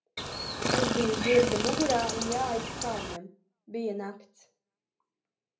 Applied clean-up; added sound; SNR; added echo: none; Chirp, tweet; 0 dB; reverberation time 0.3 s.